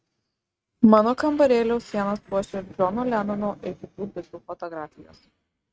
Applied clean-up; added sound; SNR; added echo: neural mask model RNNoise.